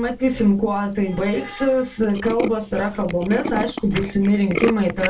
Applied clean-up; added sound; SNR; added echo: none; Tools; 10 dB; reverberation time 0.2 s.